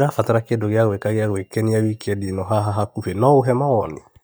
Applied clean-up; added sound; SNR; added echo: neural mask model DeepFilterNet 3.